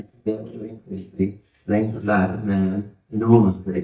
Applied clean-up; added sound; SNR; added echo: neural mask model DeepFilterNet 3.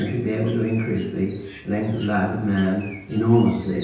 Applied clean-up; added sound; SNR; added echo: none; Bird; 19 dB; reverberation time 0.9 s.